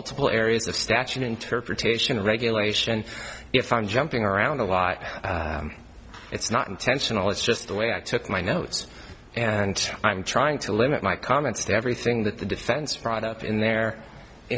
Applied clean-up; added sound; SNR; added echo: none; none; none; none.